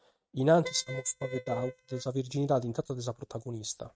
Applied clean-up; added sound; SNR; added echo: neural mask model RNNoise.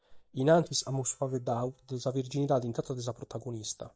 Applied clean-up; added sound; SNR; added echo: neural mask model DeepFilterNet 3.